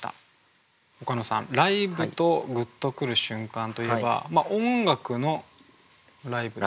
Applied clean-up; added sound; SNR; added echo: none; none; none; none.